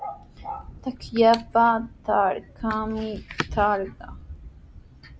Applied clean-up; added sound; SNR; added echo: none; Thunder; 17 dB; none.